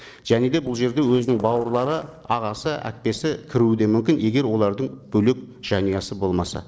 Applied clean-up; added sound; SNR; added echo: neural separator model SepFormer DNS4.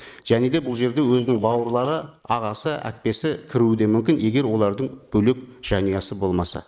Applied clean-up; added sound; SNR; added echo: neural mask model Resemble Enhance denoiser.